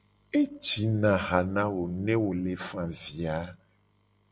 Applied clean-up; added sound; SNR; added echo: none; none; none; none.